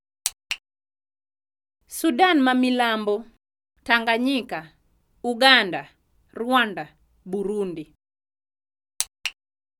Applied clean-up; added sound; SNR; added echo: none; none; none; none.